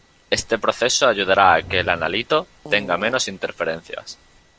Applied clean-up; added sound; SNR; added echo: none; Fart / Drawer open or close; 17 dB; none.